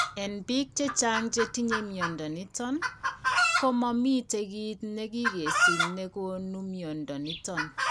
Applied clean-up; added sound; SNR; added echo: none; Chicken, rooster; 1 dB; none.